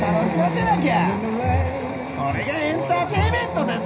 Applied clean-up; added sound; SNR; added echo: none; none; none; reverberation time 0.4 s.